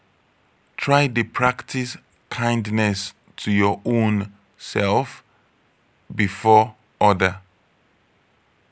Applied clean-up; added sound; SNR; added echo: none; none; none; none.